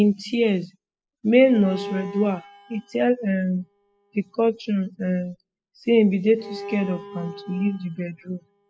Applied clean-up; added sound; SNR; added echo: classical method spectral subtraction.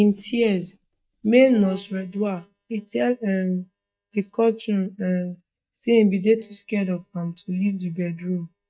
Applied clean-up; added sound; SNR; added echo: neural mask model DeepFilterNet 3.